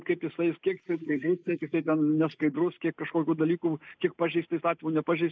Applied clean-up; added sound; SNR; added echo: neural mask model Resemble Enhance denoiser.